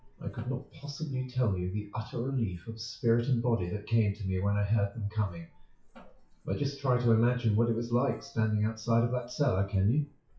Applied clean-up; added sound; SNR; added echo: classical method WPE with log-MMSE.